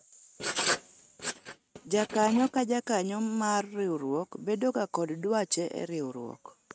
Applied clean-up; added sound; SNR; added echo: neural mask model RNNoise.